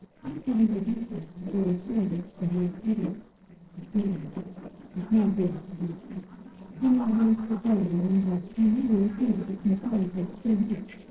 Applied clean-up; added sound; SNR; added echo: neural separator model SepFormer DNS4.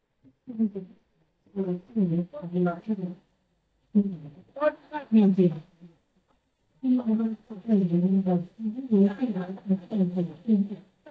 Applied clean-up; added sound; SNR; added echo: neural mask model DeepFilterNet 3.